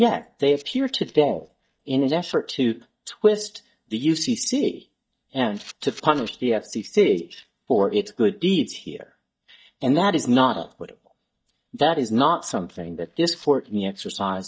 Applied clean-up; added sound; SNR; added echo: neural mask model DeepFilterNet 3.